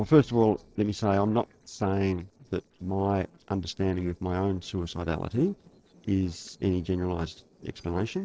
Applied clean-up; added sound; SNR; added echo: neural separator model SepFormer DNS4.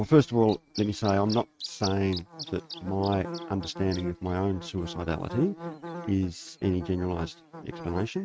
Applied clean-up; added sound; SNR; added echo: neural mask model RNNoise.